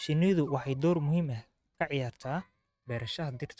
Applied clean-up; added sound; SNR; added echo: neural mask model RNNoise.